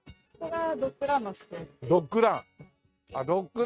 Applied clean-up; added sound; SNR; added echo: neural mask model RNNoise.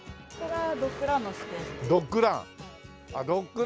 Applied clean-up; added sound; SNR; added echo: none; none; none; none.